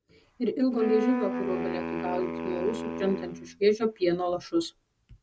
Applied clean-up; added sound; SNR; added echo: none; Wind instrument, woodwind instrument; 5 dB; none.